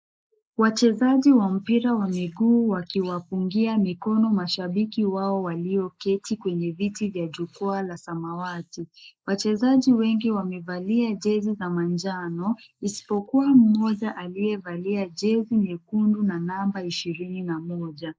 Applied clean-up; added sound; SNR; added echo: neural mask model Resemble Enhance denoiser.